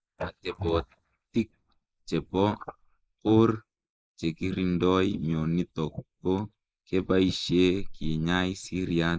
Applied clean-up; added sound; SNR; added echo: neural mask model Resemble Enhance denoiser.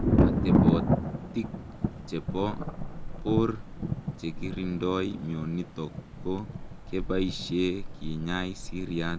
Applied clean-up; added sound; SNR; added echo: none; Thunder; -3 dB; none.